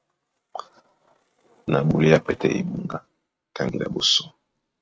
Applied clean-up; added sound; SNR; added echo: neural mask model RNNoise.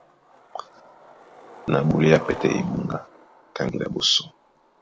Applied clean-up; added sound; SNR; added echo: none; Skateboard; 16 dB; none.